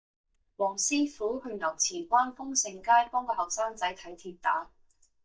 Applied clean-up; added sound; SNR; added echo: neural mask model DeepFilterNet 3.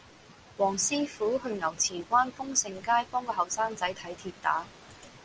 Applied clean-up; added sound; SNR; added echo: none; none; none; none.